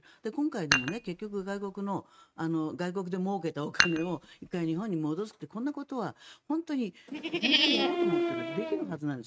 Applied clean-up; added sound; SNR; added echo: neural mask model RNNoise.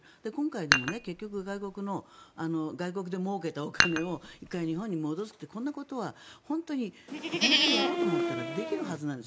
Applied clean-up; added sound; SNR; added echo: none; Livestock, farm animals, working animals + Dishes, pots, and pans; -5 dB; none.